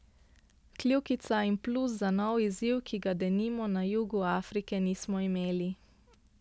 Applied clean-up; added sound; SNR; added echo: none; none; none; none.